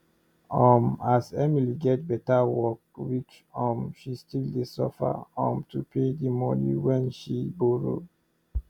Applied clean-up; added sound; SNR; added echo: none; none; none; none.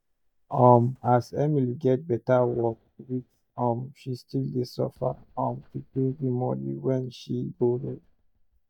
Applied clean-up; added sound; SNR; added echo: neural mask model DeepFilterNet 3.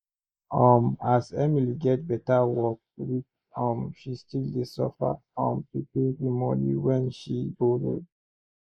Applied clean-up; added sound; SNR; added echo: neural mask model Resemble Enhance denoiser.